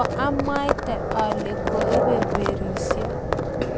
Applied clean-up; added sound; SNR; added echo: none; Livestock, farm animals, working animals; -4 dB; none.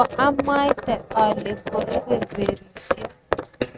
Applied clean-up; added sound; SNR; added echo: neural mask model RNNoise.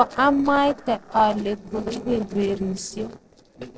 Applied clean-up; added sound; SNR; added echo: neural separator model SepFormer DNS4.